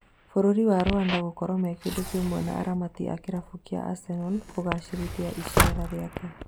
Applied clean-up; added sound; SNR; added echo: none; Sliding door; 6 dB; none.